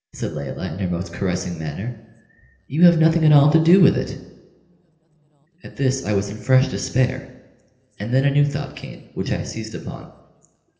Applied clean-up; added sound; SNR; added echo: none; none; none; reverberation time 1.4 s.